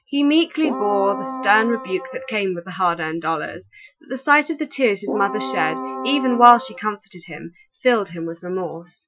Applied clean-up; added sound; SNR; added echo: classical method Wiener filter.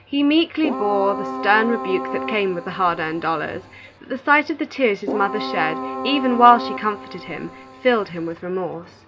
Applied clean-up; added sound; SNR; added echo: none; Keyboard (musical); 8 dB; none.